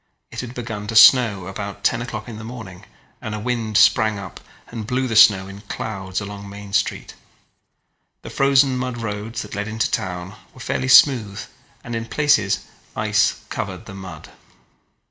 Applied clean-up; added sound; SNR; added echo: none; none; none; reverberation time 0.5 s.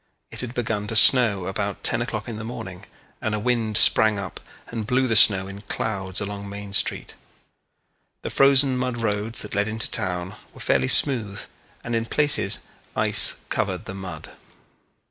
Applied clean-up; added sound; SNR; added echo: none; none; none; none.